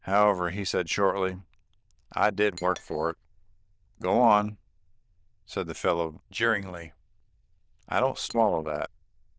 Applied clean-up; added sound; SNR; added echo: neural diffusion model UNIVERSE++.